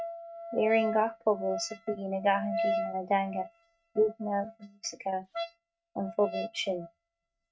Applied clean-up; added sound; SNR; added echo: neural mask model RNNoise.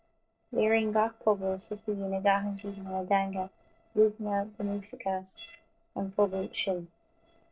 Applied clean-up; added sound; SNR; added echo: neural separator model SepFormer DNS4.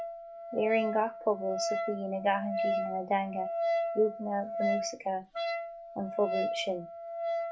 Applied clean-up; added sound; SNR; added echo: none; Wind instrument, woodwind instrument; 1 dB; none.